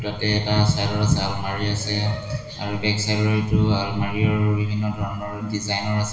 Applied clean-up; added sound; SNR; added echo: none; none; none; reverberation time 1.1 s.